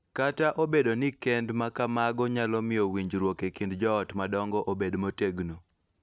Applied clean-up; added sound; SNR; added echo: none; none; none; none.